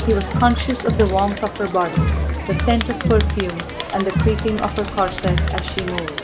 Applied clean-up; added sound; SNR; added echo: none; Crowd; 0 dB; none.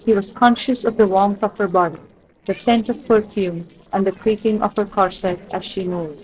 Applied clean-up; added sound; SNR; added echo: neural separator model SepFormer DNS4.